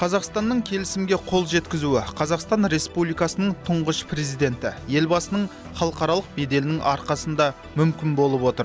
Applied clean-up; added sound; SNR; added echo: none; none; none; none.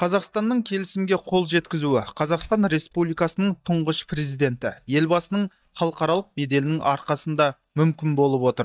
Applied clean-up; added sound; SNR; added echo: neural mask model DeepFilterNet 3.